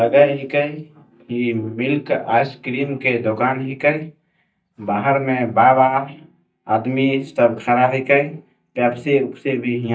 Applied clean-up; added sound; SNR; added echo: neural mask model DeepFilterNet 3.